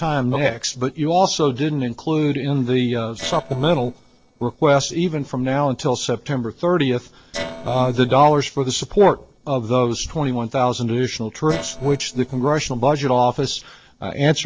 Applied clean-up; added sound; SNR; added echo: neural separator model SepFormer DNS4.